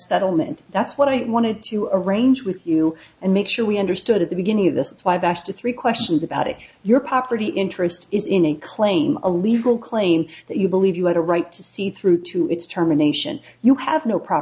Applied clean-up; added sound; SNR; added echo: none; none; none; none.